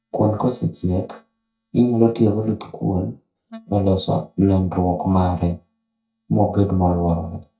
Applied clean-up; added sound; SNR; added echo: neural mask model DeepFilterNet 3.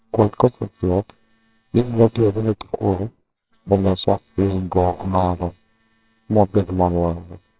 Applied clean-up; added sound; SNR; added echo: neural separator model SepFormer WHAMR!.